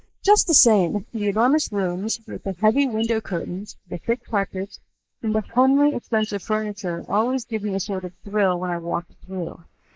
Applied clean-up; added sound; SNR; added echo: neural mask model Resemble Enhance denoiser.